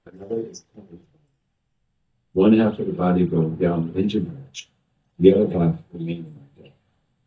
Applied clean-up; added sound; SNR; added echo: neural mask model DeepFilterNet 3.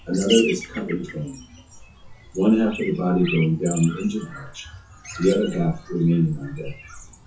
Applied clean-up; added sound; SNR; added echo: classical method WPE with log-MMSE.